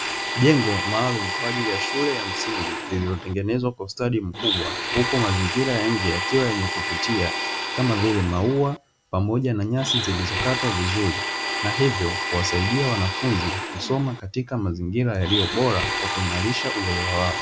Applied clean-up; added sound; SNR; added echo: none; Domestic sounds, home sounds; 3 dB; none.